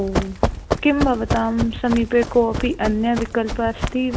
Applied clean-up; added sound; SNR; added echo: none; Run; 5 dB; none.